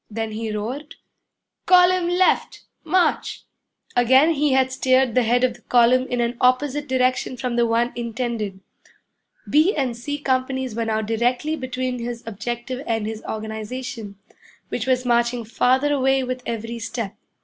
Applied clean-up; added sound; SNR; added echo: none; none; none; none.